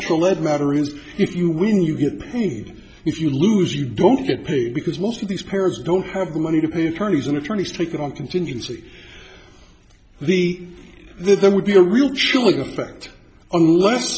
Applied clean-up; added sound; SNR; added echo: none; none; none; none.